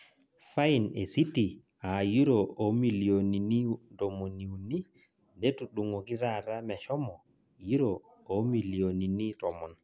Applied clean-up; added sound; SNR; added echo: none; none; none; none.